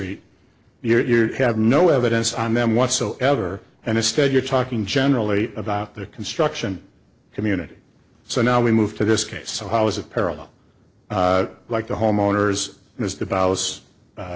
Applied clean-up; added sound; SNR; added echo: neural separator model SepFormer DNS4.